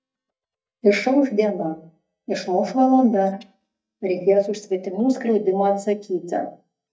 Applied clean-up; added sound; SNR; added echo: neural mask model DeepFilterNet 3.